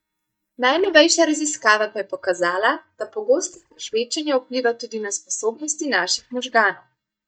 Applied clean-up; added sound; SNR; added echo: neural mask model DeepFilterNet 3.